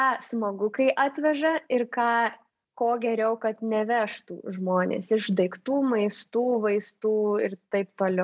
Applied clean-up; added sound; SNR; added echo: none; none; none; none.